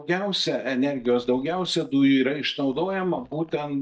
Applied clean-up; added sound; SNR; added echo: neural mask model DeepFilterNet 3.